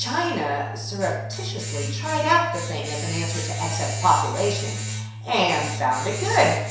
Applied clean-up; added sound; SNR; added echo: none; Domestic sounds, home sounds; 5 dB; reverberation time 0.7 s.